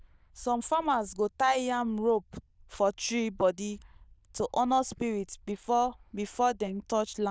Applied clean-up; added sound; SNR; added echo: neural diffusion model UNIVERSE++.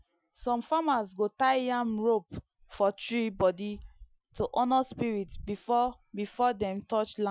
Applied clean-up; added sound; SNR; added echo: classical method Wiener filter.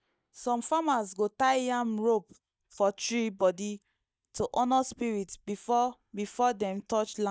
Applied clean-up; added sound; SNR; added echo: neural mask model DeepFilterNet 3.